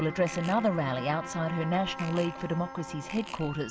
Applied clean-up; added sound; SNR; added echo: none; Trumpet + Fart; 12 dB; none.